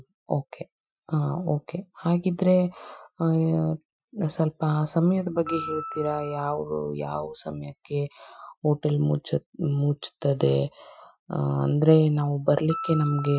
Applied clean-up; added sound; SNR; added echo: classical method Wiener filter.